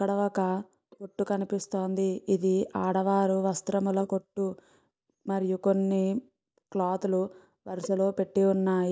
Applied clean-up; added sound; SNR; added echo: neural mask model DeepFilterNet 3.